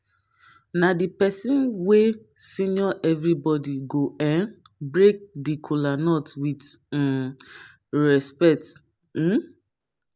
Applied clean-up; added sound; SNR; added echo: none; none; none; none.